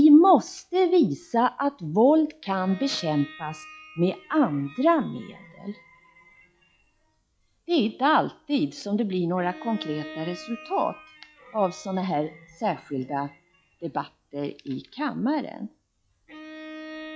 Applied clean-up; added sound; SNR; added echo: classical method log-MMSE.